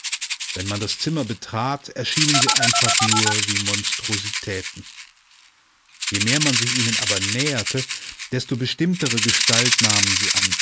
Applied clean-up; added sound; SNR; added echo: none; Telephone + Rattle (instrument); -4 dB; none.